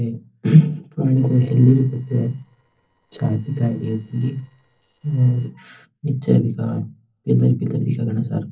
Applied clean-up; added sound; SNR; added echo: neural separator model SepFormer DNS4.